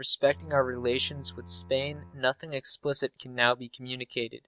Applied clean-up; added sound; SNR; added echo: none; Bowed string instrument; 20 dB; none.